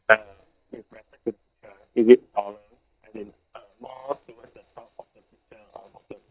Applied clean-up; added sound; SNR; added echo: neural mask model DeepFilterNet 3.